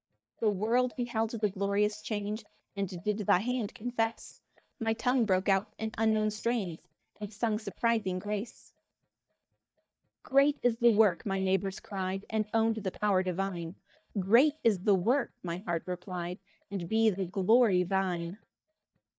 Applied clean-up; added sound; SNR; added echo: neural mask model DeepFilterNet 3.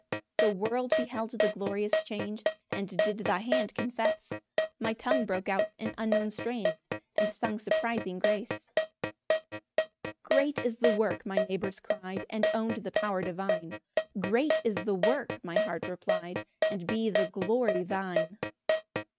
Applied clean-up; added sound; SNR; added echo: neural mask model RNNoise.